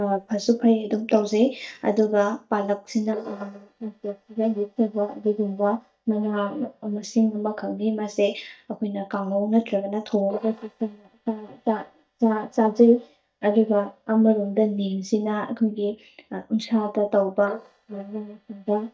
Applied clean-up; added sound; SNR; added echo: neural mask model DeepFilterNet 3.